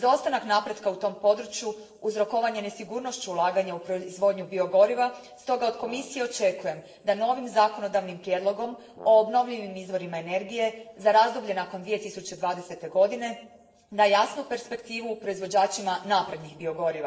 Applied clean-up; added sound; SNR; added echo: neural separator model SepFormer DNS4.